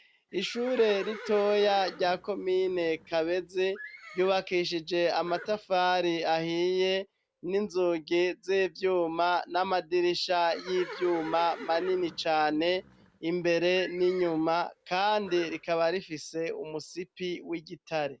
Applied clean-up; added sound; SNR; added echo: none; Livestock, farm animals, working animals; 19 dB; none.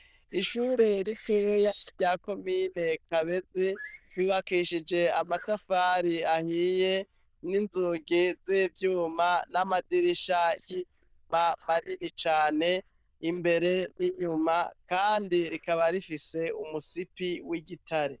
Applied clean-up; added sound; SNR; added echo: neural diffusion model UNIVERSE++.